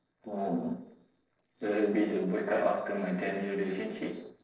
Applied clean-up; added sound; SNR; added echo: neural separator model SepFormer DNS4.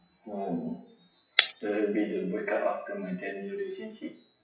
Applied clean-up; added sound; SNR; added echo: classical method WPE with log-MMSE.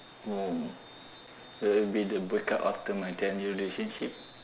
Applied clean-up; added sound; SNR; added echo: none; none; none; none.